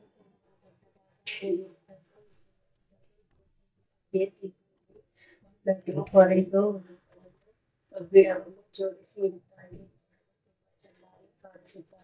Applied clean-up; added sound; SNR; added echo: neural mask model DeepFilterNet 3.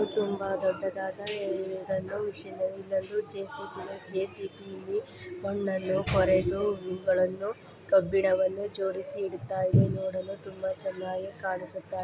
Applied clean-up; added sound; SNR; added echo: none; none; none; none.